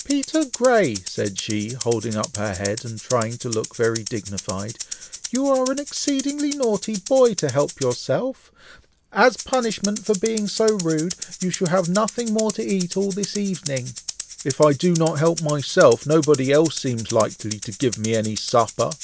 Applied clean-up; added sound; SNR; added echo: none; Rattle (instrument); 12 dB; none.